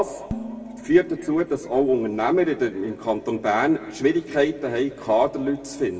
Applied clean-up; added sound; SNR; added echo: none; Dishes, pots, and pans; 17 dB; reverberation time 2.0 s.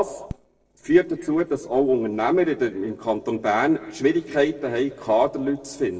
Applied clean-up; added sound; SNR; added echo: neural separator model SepFormer DNS4.